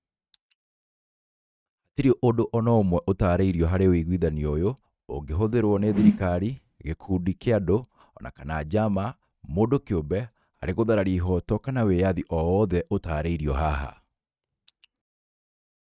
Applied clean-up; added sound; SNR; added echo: neural mask model RNNoise.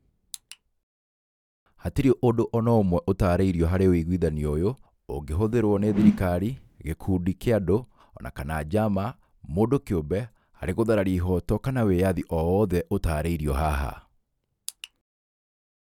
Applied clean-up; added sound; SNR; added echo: none; Whoosh, swoosh, swish; 2 dB; none.